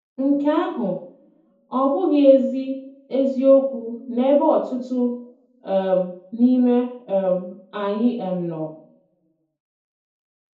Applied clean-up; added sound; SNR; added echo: none; none; none; reverberation time 0.6 s.